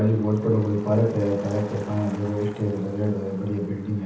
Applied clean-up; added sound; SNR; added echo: none; Motor vehicle (road); 19 dB; reverberation time 0.8 s.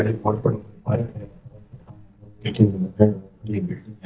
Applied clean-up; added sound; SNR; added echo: neural mask model DeepFilterNet 3.